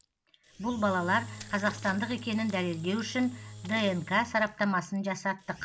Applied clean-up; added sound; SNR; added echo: none; Engine / Drill; 15 dB; none.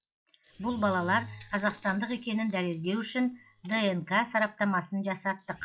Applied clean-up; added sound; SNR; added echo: classical method log-MMSE.